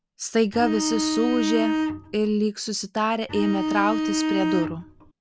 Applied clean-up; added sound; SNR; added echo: none; Bowed string instrument; 1 dB; none.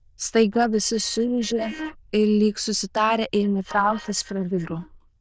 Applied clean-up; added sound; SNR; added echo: neural diffusion model UNIVERSE++.